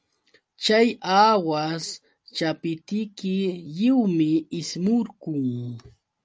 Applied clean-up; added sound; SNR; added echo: none; none; none; none.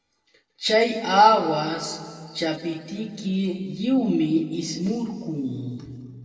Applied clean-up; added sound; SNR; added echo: none; none; none; reverberation time 2.1 s.